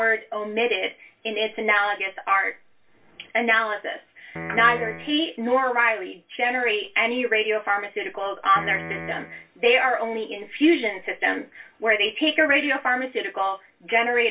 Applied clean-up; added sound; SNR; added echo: none; Piano; 11 dB; reverberation time 0.2 s.